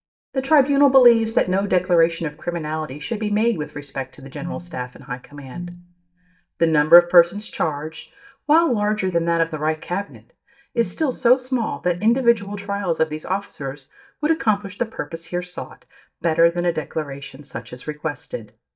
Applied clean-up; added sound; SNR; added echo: neural mask model DeepFilterNet 3.